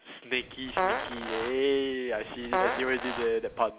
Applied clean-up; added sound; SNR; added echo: none; Fart; 3 dB; none.